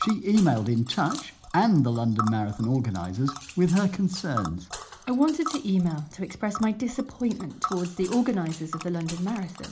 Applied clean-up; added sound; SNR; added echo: none; Tick; 13 dB; reverberation time 0.4 s.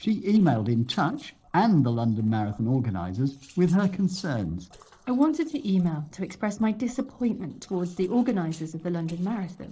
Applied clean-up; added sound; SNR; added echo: neural separator model SepFormer DNS4.